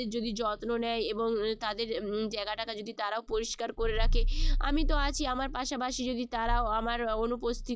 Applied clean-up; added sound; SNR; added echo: classical method log-MMSE.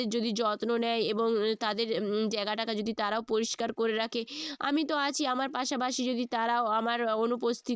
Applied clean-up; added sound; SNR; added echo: neural mask model Resemble Enhance denoiser.